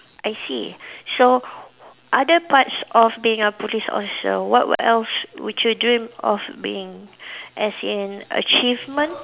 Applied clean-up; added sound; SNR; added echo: none; none; none; none.